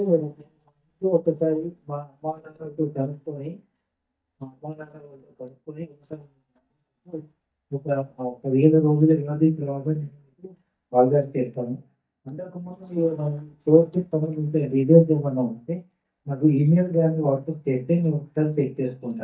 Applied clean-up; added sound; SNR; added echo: neural mask model DeepFilterNet 3.